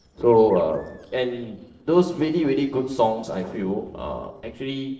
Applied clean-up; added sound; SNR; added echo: neural separator model SepFormer DNS4.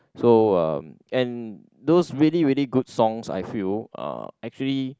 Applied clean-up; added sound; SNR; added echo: none; none; none; none.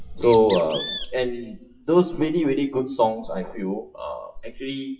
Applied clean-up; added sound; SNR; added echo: classical method WPE with log-MMSE.